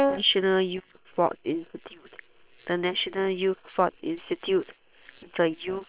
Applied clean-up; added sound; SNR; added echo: neural separator model SepFormer WHAM!.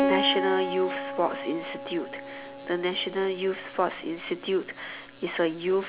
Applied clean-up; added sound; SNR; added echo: none; Keyboard (musical); 5 dB; none.